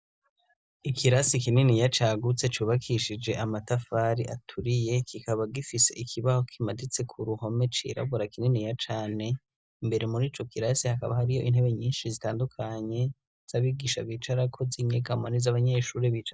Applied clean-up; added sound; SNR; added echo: none; none; none; none.